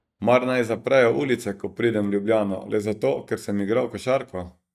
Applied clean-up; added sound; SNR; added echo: neural mask model DeepFilterNet 3.